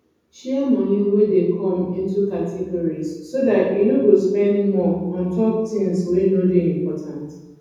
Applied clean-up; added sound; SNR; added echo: none; none; none; reverberation time 1.1 s.